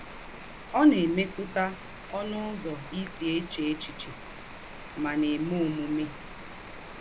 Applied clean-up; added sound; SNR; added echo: none; Rain; 12 dB; none.